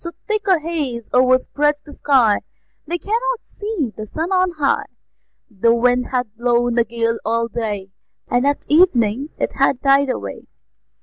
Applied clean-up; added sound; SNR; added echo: none; none; none; none.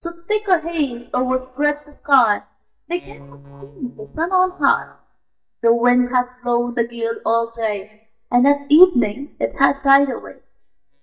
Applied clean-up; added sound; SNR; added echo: neural mask model DeepFilterNet 3.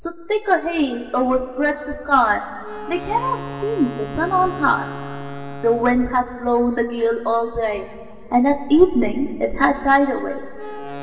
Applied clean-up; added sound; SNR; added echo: none; Wind instrument, woodwind instrument; 16 dB; reverberation time 2.3 s.